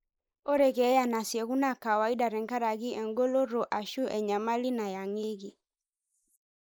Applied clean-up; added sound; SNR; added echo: neural mask model Resemble Enhance denoiser.